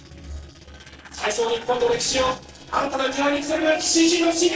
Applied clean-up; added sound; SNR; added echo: neural separator model SepFormer DNS4.